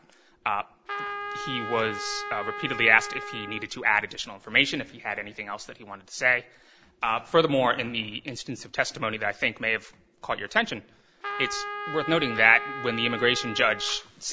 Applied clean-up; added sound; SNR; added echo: none; Trumpet; 8 dB; none.